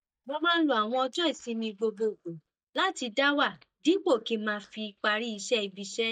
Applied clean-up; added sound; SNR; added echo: neural mask model DeepFilterNet 3.